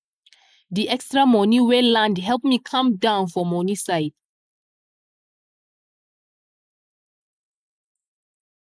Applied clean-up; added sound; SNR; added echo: neural mask model Resemble Enhance denoiser.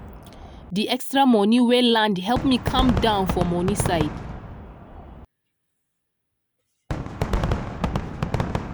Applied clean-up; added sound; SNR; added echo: none; Fireworks; 5 dB; none.